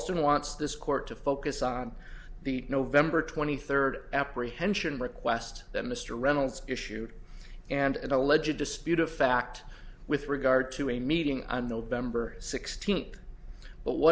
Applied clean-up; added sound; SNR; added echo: none; none; none; none.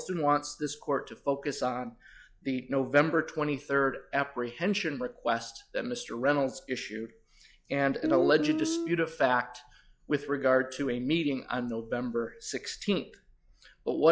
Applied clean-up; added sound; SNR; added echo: classical method log-MMSE.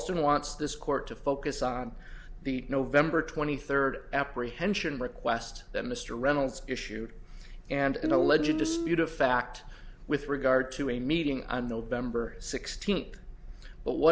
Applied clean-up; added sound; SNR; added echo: none; Guitar; 0 dB; none.